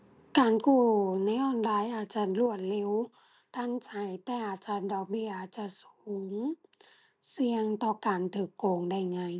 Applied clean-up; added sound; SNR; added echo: none; none; none; none.